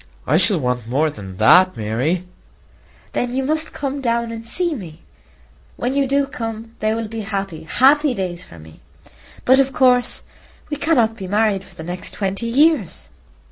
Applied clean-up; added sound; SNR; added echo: none; none; none; none.